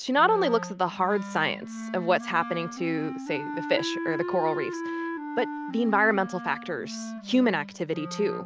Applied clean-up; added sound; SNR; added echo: none; Wind instrument, woodwind instrument; 8 dB; none.